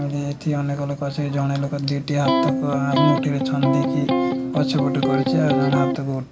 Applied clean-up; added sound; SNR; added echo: none; Electric guitar; -2 dB; none.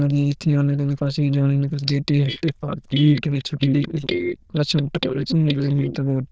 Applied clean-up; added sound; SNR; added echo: neural diffusion model UNIVERSE++.